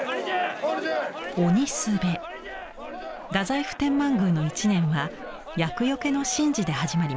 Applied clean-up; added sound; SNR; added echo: none; none; none; none.